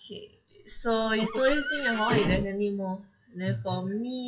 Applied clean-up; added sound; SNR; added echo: classical method WPE with log-MMSE.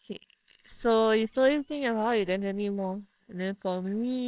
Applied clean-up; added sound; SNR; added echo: neural separator model SepFormer WHAMR!.